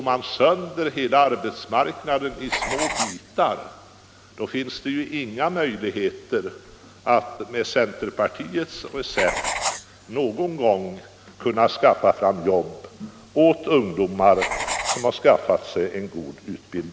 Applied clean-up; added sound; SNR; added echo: none; Writing; 10 dB; none.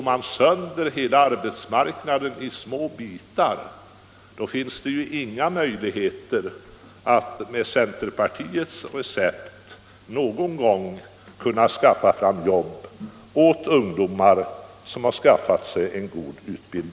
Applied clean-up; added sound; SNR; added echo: none; none; none; none.